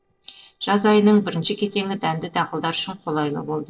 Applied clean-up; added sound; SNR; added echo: neural separator model SepFormer DNS4.